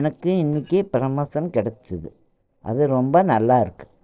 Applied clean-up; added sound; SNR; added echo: neural separator model SepFormer DNS4.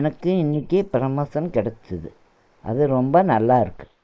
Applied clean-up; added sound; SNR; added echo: neural mask model Resemble Enhance denoiser.